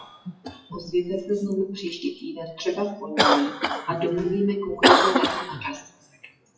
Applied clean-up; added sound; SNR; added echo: classical method WPE with log-MMSE.